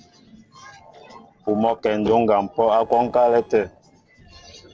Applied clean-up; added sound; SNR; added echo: neural separator model SepFormer DNS4.